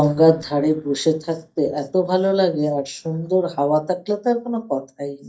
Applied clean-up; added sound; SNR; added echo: neural mask model DeepFilterNet 3.